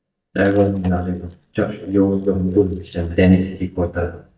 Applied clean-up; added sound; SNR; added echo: neural mask model DeepFilterNet 3.